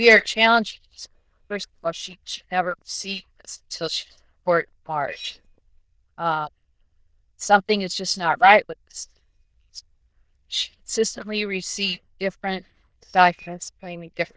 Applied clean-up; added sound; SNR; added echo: neural diffusion model UNIVERSE++.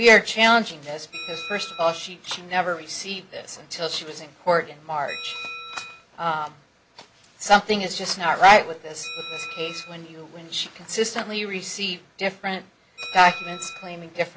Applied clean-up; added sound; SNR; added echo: none; Bell; 17 dB; none.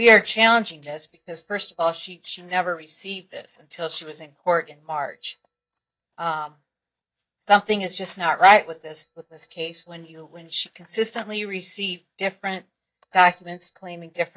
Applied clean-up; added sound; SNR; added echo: neural mask model DeepFilterNet 3.